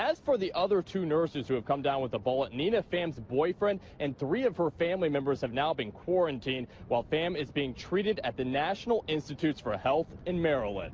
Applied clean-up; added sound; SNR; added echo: none; none; none; none.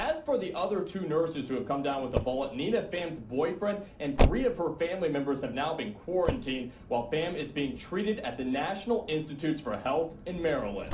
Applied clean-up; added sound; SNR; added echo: none; Motor vehicle (road); 6 dB; reverberation time 0.4 s.